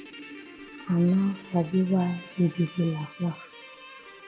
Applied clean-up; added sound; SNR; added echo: none; Guitar; 18 dB; none.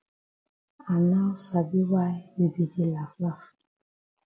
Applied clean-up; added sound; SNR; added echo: none; none; none; none.